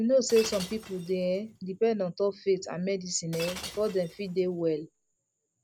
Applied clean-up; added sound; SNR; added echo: none; Shatter; 15 dB; none.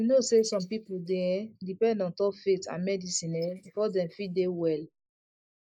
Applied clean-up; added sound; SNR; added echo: neural mask model Resemble Enhance denoiser.